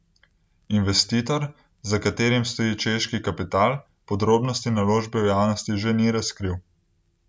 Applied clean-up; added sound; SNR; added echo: none; none; none; none.